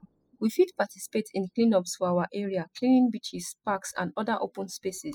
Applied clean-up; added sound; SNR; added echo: classical method spectral subtraction.